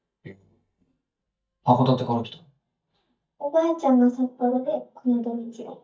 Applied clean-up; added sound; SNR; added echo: neural mask model DeepFilterNet 3.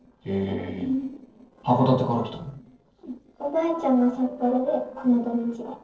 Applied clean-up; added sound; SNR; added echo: neural separator model SepFormer DNS4.